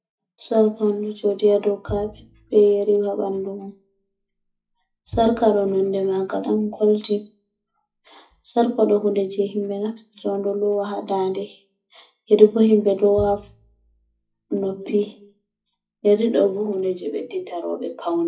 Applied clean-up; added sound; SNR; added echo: classical method WPE with log-MMSE.